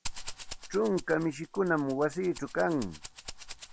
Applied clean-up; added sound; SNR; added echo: none; Rattle (instrument); 11 dB; none.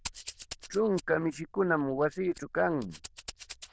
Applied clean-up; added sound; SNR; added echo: neural diffusion model UNIVERSE++.